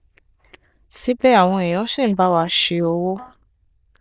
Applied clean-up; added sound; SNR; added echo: neural diffusion model UNIVERSE++.